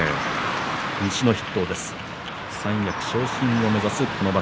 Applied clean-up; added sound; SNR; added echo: none; Car passing by / Traffic noise, roadway noise; 4 dB; none.